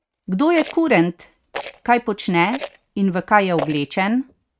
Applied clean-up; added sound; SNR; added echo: neural mask model RNNoise.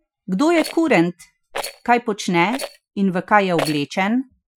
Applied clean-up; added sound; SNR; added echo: classical method Wiener filter.